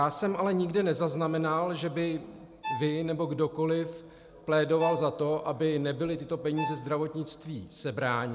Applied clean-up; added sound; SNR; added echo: none; Bowed string instrument; 11 dB; none.